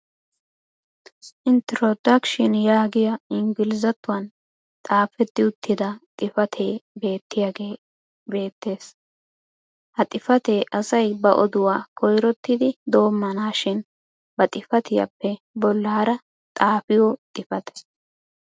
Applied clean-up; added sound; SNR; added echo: none; none; none; none.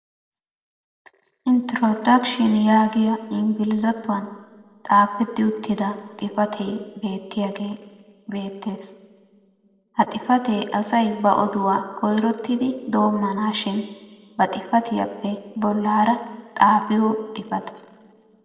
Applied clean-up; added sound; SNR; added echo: none; none; none; reverberation time 1.7 s.